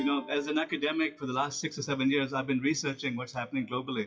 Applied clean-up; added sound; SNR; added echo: classical method WPE with log-MMSE.